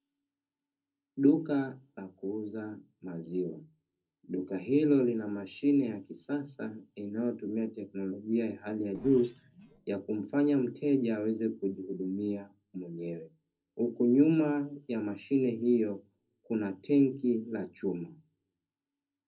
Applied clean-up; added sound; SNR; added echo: neural separator model SepFormer DNS4.